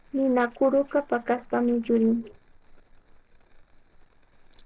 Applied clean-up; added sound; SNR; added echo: neural separator model SepFormer DNS4.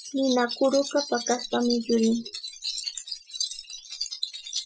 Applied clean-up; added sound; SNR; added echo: classical method Wiener filter.